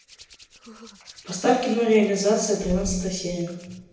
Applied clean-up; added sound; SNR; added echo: none; Hands; 16 dB; reverberation time 0.9 s.